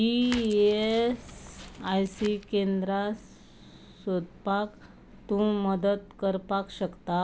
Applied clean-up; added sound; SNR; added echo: none; Crackle; 16 dB; none.